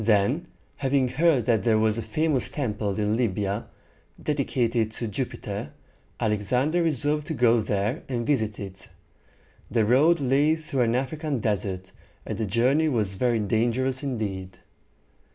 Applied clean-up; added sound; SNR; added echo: none; none; none; none.